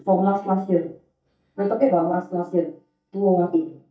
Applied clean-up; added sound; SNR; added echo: neural mask model DeepFilterNet 3.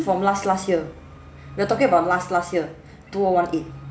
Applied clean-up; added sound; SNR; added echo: none; none; none; none.